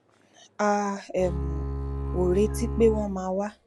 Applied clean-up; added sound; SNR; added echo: none; Bowed string instrument; 4 dB; none.